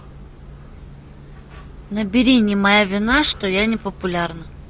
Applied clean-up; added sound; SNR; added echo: none; Breathing; 17 dB; none.